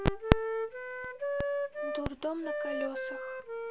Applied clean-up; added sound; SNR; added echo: none; Wind instrument, woodwind instrument; 1 dB; none.